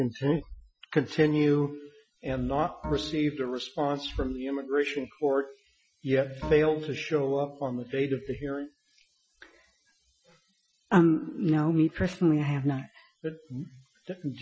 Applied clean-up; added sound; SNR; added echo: classical method Wiener filter.